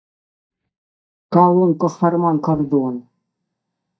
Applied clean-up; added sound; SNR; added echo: neural mask model DeepFilterNet 3.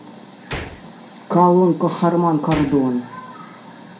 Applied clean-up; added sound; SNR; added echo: none; Gunshot, gunfire; 17 dB; reverberation time 0.3 s.